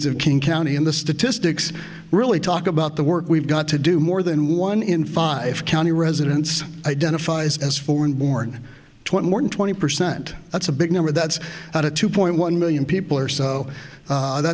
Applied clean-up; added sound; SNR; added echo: none; none; none; none.